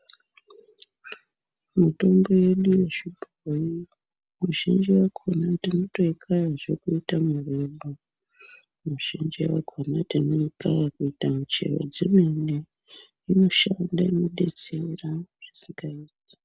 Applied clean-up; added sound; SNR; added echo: none; none; none; none.